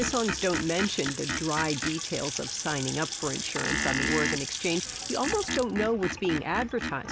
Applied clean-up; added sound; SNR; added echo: none; Screech + Sink (filling or washing) / Water tap, faucet / Splash, splatter; 3 dB; none.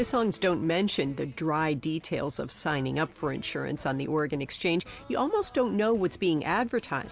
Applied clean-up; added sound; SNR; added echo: none; none; none; none.